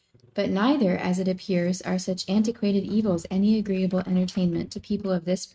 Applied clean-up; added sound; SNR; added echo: neural mask model RNNoise.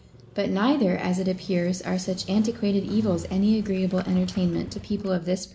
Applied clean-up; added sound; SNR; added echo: none; Motorcycle; 18 dB; none.